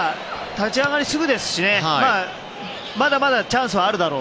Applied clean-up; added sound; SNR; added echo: none; none; none; none.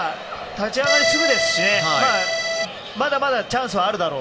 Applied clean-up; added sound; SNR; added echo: none; Accordion; -2 dB; reverberation time 1.6 s.